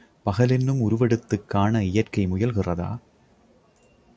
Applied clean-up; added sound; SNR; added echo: none; none; none; none.